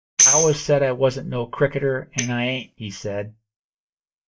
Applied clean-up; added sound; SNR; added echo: neural mask model DeepFilterNet 3.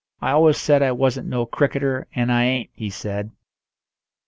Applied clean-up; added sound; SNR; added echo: none; none; none; none.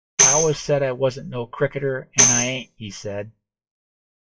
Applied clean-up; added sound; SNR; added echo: classical method WPE with log-MMSE.